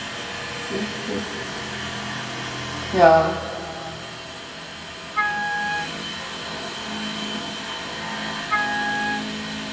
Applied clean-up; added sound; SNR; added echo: none; Wind instrument, woodwind instrument; 1 dB; reverberation time 2.5 s.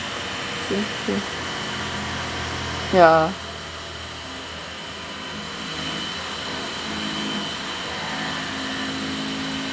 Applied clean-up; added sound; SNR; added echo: none; none; none; none.